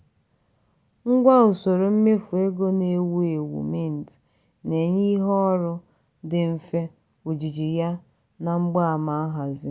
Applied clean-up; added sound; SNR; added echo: none; none; none; none.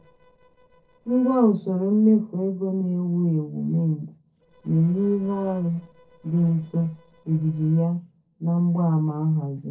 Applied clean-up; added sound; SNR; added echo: neural separator model SepFormer DNS4.